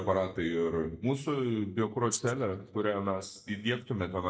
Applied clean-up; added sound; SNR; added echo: neural mask model DeepFilterNet 3.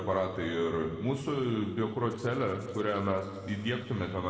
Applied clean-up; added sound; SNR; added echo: neural separator model SepFormer DNS4.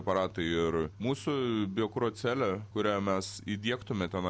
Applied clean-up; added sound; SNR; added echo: none; none; none; none.